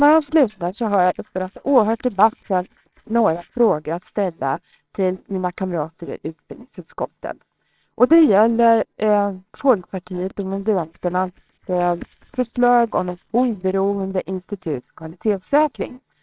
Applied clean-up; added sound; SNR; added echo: neural separator model SepFormer WHAMR!.